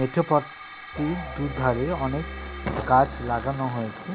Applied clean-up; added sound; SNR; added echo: none; Hiss / Fire + Musical instrument; 9 dB; none.